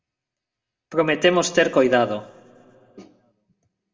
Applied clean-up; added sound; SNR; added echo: none; none; none; reverberation time 0.9 s.